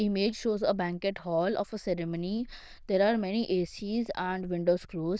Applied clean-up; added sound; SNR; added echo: neural diffusion model UNIVERSE++.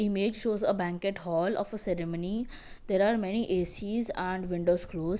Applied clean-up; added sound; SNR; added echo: none; Ocean; 18 dB; none.